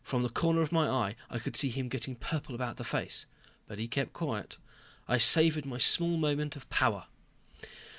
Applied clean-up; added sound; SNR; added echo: none; none; none; none.